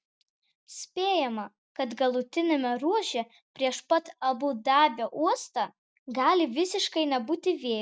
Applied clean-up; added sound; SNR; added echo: none; none; none; none.